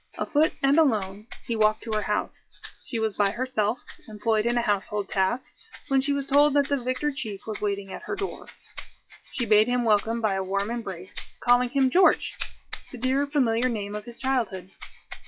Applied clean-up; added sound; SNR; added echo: classical method log-MMSE.